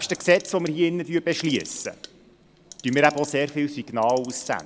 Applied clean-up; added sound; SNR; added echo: none; Clock; 20 dB; none.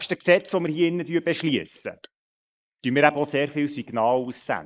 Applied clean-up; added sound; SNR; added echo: neural mask model Resemble Enhance denoiser.